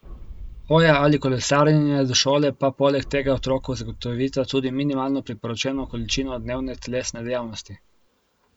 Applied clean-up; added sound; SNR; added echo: none; Boom; 18 dB; none.